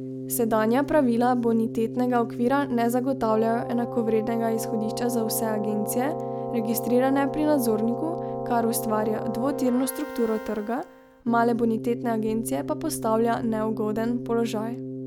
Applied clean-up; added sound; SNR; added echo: none; Keyboard (musical); 7 dB; none.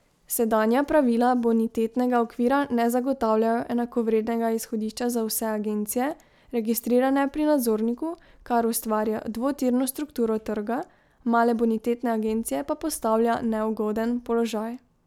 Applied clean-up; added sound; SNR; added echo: none; none; none; none.